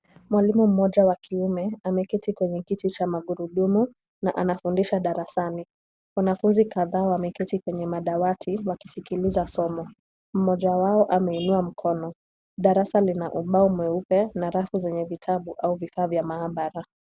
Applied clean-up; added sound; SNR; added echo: none; none; none; none.